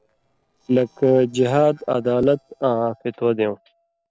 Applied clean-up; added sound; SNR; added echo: neural separator model SepFormer DNS4.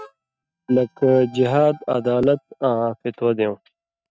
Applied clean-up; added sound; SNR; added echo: neural mask model RNNoise.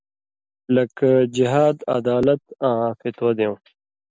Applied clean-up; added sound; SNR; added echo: none; none; none; none.